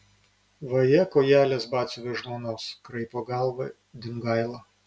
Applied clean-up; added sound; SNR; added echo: none; none; none; none.